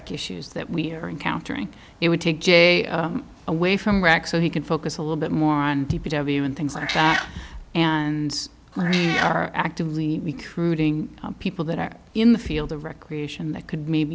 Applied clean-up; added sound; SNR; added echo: none; Meow; 4 dB; none.